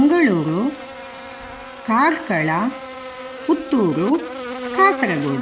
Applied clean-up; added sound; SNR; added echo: none; Buzz; 12 dB; none.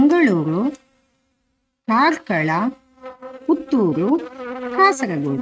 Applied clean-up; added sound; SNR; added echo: neural mask model RNNoise.